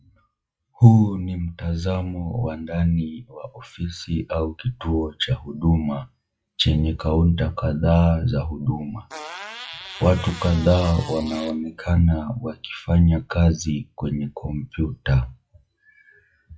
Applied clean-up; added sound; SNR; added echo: classical method log-MMSE.